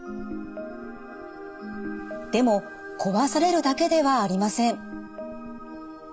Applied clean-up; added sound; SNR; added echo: none; none; none; none.